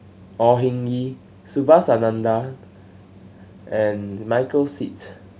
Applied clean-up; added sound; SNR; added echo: none; none; none; none.